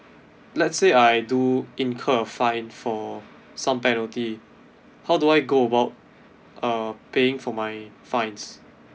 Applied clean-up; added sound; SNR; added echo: none; none; none; none.